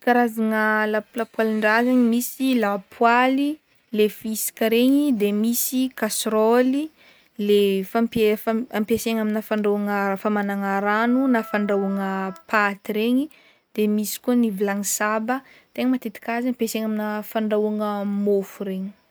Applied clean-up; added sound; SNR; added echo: none; Wind instrument, woodwind instrument; 20 dB; none.